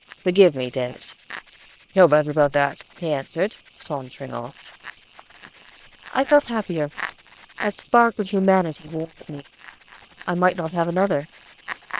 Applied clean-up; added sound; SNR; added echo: neural separator model SepFormer WHAM!.